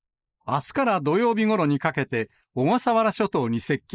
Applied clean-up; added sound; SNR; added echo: neural mask model Resemble Enhance denoiser.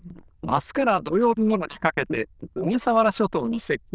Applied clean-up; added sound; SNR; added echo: neural diffusion model UNIVERSE++.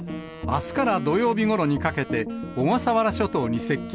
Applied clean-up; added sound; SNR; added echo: none; Wind instrument, woodwind instrument; 17 dB; none.